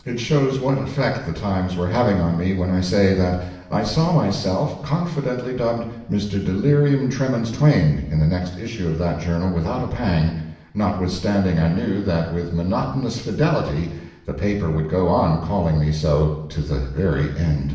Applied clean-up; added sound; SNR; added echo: none; none; none; reverberation time 0.8 s.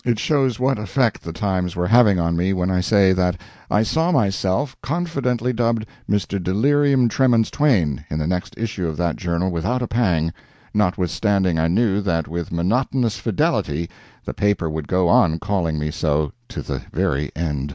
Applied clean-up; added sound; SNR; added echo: none; none; none; none.